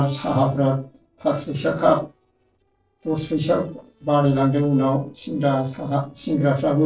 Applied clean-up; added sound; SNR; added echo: neural separator model SepFormer DNS4.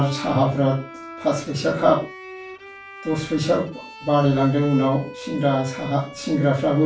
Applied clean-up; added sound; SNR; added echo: none; Bowed string instrument; 15 dB; reverberation time 0.3 s.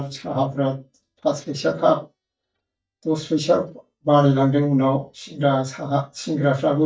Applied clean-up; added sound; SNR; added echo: neural mask model DeepFilterNet 3.